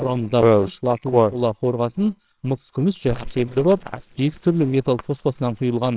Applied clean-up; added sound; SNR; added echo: neural separator model SepFormer WHAMR!.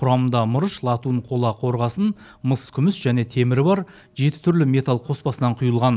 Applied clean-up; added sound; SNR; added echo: none; none; none; none.